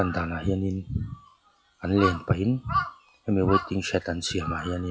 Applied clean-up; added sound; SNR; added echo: classical method log-MMSE.